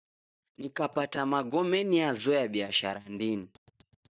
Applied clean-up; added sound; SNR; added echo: neural mask model DeepFilterNet 3.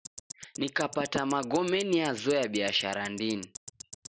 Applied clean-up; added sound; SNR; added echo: none; Tick-tock; 16 dB; none.